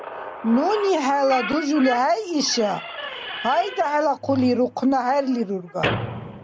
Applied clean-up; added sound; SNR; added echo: none; Squeak / Slam; 10 dB; none.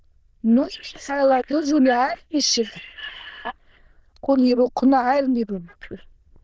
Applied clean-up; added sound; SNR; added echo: neural diffusion model UNIVERSE++.